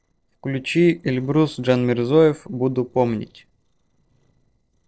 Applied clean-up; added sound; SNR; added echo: neural separator model SepFormer DNS4.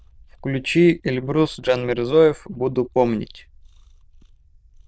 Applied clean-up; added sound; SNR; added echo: neural diffusion model UNIVERSE++.